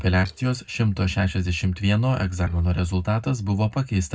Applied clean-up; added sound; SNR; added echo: neural mask model DeepFilterNet 3.